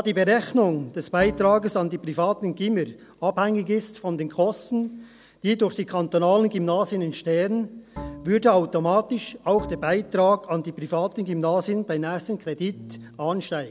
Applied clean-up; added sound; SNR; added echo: none; Bowed string instrument; 17 dB; none.